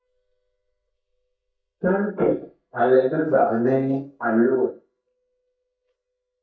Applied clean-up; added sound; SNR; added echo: neural mask model DeepFilterNet 3.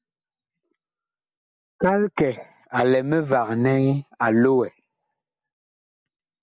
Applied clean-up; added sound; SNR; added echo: none; none; none; none.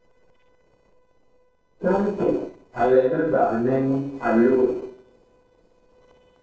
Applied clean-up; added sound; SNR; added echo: neural separator model SepFormer DNS4.